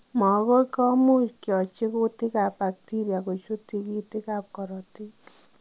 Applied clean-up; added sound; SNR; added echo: none; none; none; none.